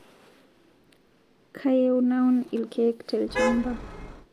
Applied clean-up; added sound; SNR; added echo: none; Traffic noise, roadway noise / Vehicle horn, car horn, honking; 3 dB; none.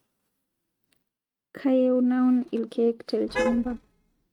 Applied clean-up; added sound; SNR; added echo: neural mask model RNNoise.